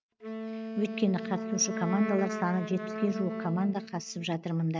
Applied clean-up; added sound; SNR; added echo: neural mask model RNNoise.